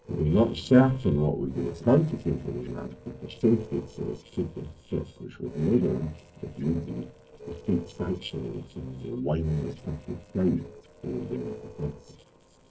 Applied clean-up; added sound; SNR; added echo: neural separator model SepFormer DNS4.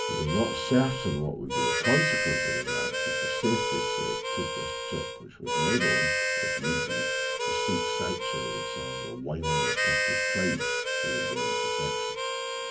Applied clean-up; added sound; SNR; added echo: none; Harmonica; -4 dB; reverberation time 0.3 s.